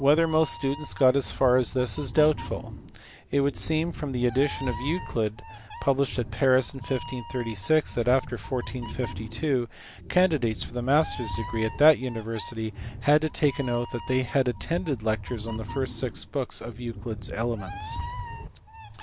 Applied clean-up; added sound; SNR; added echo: none; Meow; 11 dB; none.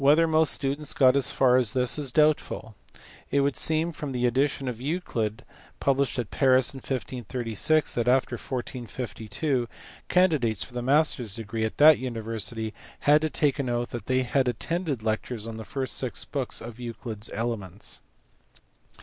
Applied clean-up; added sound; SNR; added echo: none; none; none; none.